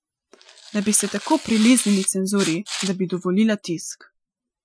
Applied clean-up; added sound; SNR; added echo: classical method Wiener filter.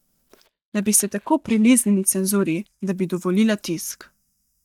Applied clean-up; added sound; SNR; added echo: neural mask model DeepFilterNet 3.